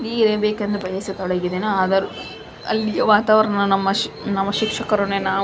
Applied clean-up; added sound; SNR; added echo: none; none; none; none.